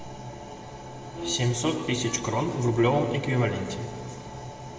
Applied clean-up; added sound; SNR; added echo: none; Bowed string instrument; 12 dB; reverberation time 1.9 s.